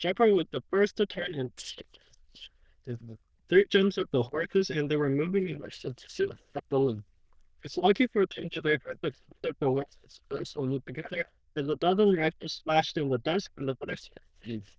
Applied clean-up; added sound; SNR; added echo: neural diffusion model UNIVERSE++.